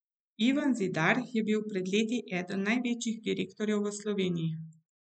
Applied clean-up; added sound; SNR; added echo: neural mask model Resemble Enhance denoiser.